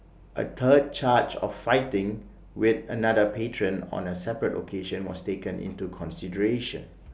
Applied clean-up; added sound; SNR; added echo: none; none; none; none.